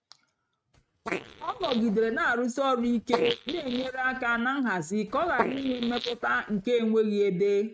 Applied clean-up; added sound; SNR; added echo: neural mask model RNNoise.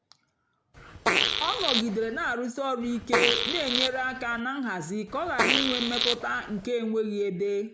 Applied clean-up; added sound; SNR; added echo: none; Fart; -1 dB; none.